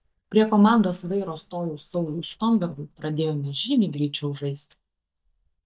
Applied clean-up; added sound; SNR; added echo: neural mask model DeepFilterNet 3.